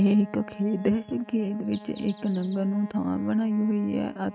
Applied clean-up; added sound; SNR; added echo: neural mask model RNNoise.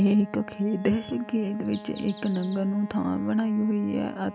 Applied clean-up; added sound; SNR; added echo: none; Wind instrument, woodwind instrument + Bird vocalization, bird call, bird song; 16 dB; none.